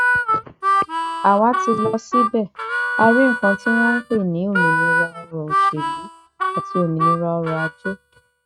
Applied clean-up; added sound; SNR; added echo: neural mask model RNNoise.